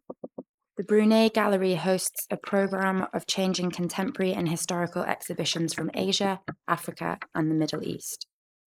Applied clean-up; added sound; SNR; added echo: neural mask model Resemble Enhance denoiser.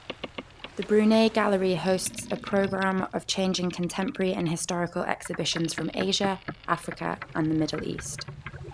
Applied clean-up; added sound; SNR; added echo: none; Boat, Water vehicle; 14 dB; none.